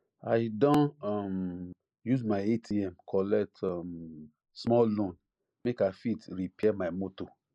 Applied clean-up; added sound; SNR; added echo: neural mask model Resemble Enhance denoiser.